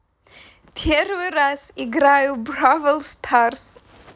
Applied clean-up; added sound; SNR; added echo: none; none; none; none.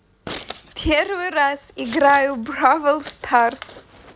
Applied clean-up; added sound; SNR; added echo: none; Scissors; 20 dB; none.